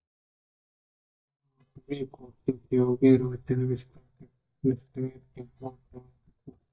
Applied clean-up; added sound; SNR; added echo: neural mask model DeepFilterNet 3.